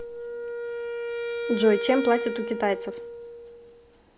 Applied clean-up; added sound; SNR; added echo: none; Wind instrument, woodwind instrument; 5 dB; none.